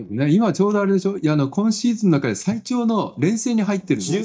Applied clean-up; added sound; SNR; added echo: neural mask model DeepFilterNet 3.